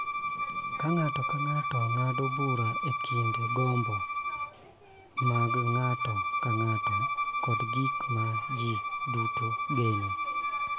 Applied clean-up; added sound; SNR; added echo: none; Bowed string instrument; -1 dB; none.